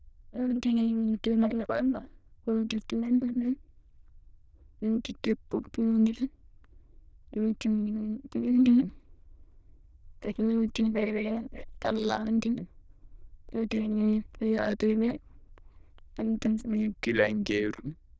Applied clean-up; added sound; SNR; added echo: neural diffusion model UNIVERSE++.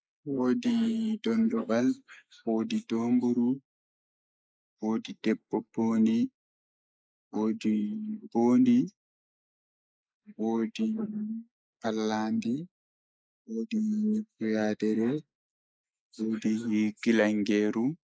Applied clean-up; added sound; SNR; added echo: neural mask model Resemble Enhance denoiser.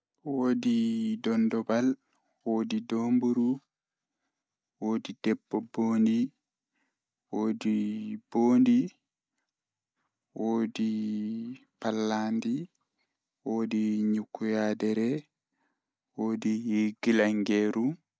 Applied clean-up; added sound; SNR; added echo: none; none; none; none.